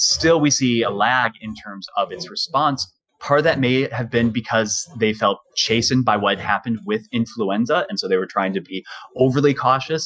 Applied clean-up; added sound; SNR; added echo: classical method Wiener filter.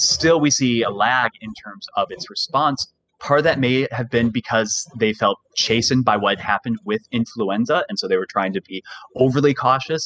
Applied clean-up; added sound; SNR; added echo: classical method spectral subtraction.